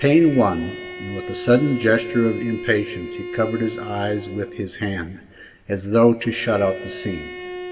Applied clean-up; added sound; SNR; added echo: none; Bowed string instrument; 12 dB; reverberation time 1.3 s.